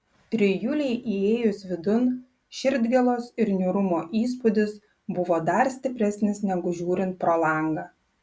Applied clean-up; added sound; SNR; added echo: none; none; none; none.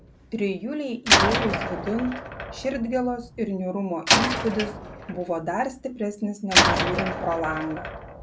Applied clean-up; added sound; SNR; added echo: none; Slam; -2 dB; none.